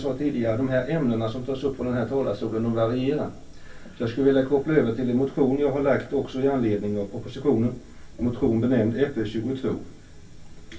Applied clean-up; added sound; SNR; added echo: none; none; none; reverberation time 0.2 s.